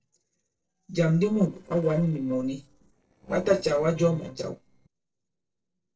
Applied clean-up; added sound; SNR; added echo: neural separator model SepFormer DNS4.